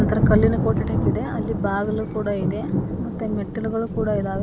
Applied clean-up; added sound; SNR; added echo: none; Thunder; -1 dB; none.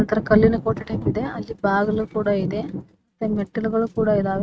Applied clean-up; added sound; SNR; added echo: neural mask model RNNoise.